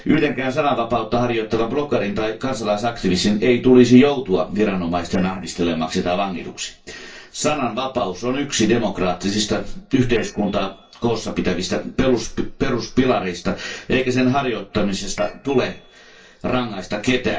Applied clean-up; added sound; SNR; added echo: neural separator model SepFormer DNS4.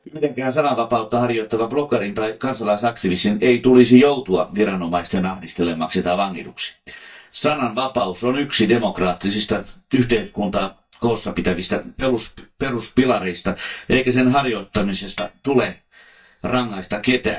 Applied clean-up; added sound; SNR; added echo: neural mask model DeepFilterNet 3.